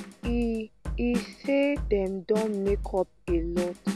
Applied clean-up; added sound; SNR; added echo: none; Drum kit; 6 dB; none.